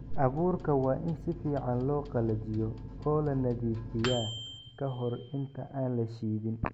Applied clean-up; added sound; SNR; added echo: none; Microwave oven; 12 dB; none.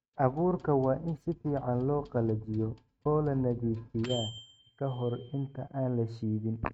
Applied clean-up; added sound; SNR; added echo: neural mask model RNNoise.